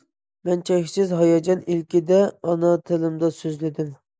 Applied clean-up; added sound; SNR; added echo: none; none; none; none.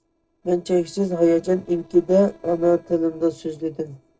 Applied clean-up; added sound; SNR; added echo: neural separator model SepFormer DNS4.